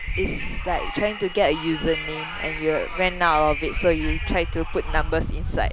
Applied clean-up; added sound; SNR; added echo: none; Wind; 3 dB; none.